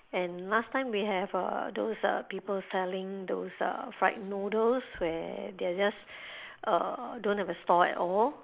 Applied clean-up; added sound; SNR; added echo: neural mask model Resemble Enhance denoiser.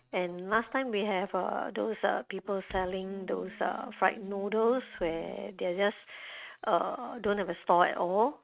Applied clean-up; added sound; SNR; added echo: neural mask model RNNoise.